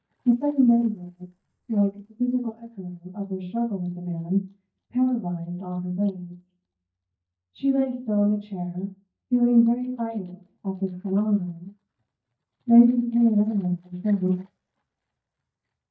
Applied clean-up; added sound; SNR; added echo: neural mask model DeepFilterNet 3.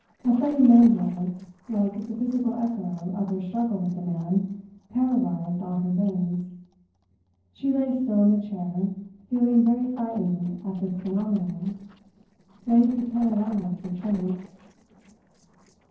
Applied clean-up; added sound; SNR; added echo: neural separator model SepFormer DNS4.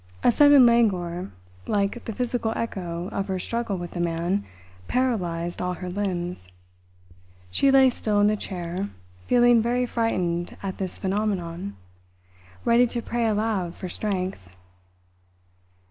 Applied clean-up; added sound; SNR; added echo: none; none; none; none.